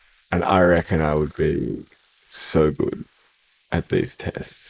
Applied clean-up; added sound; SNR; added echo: neural mask model Resemble Enhance denoiser.